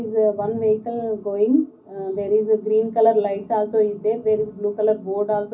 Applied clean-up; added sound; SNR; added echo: none; none; none; reverberation time 0.4 s.